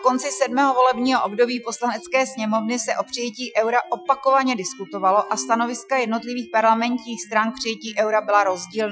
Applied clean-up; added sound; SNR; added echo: classical method Wiener filter.